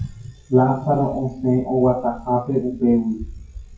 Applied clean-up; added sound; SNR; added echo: classical method WPE with log-MMSE.